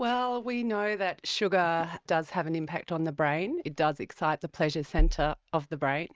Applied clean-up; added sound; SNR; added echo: neural mask model RNNoise.